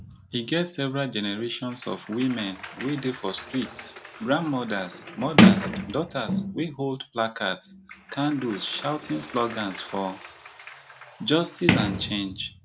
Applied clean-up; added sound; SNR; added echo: none; Sliding door; 1 dB; none.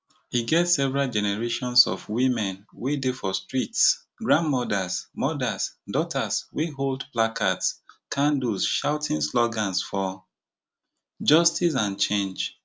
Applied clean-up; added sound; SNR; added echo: none; none; none; none.